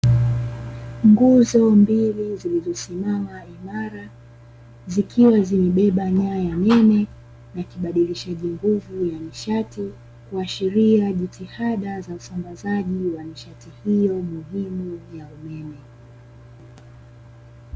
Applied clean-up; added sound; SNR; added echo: none; none; none; none.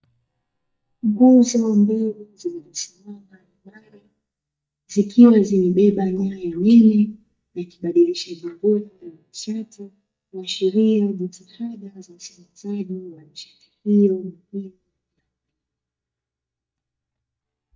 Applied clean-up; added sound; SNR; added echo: neural mask model DeepFilterNet 3.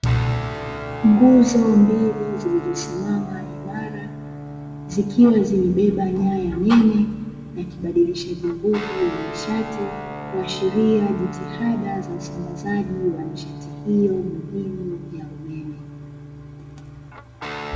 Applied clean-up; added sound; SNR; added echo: none; Guitar; 13 dB; reverberation time 1.3 s.